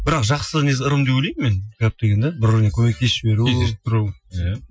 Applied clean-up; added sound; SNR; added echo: classical method Wiener filter.